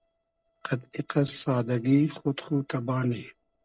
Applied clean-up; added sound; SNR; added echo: neural separator model SepFormer DNS4.